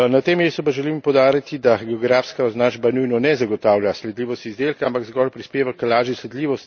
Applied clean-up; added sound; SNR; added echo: none; none; none; none.